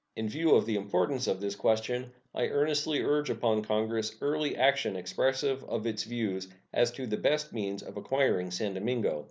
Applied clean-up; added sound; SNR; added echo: none; none; none; none.